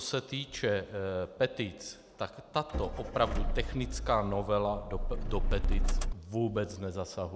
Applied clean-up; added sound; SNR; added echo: none; Motor vehicle (road); -3 dB; none.